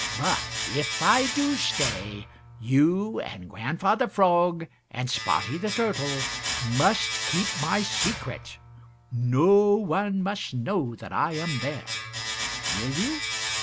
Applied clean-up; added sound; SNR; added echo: none; Domestic sounds, home sounds; 6 dB; none.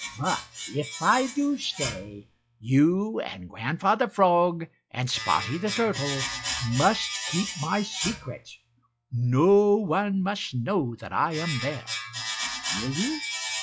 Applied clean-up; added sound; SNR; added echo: classical method log-MMSE.